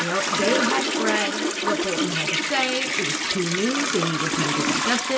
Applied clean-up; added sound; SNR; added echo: none; Toilet flush; -2 dB; reverberation time 1.7 s.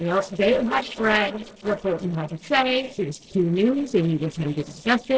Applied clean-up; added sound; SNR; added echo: neural separator model SepFormer DNS4.